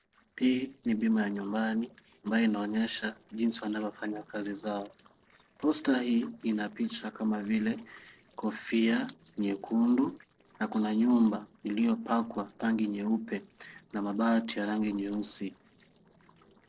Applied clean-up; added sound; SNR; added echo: neural separator model SepFormer DNS4.